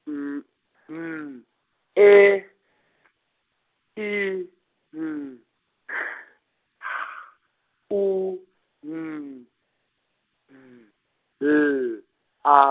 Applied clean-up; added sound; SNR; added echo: none; none; none; none.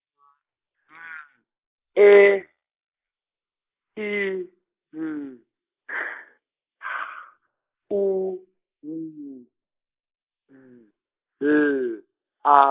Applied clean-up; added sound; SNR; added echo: neural mask model Resemble Enhance denoiser.